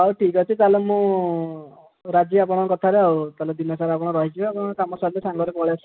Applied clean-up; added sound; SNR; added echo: none; none; none; none.